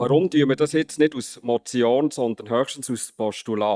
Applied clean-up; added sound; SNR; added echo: neural mask model DeepFilterNet 3.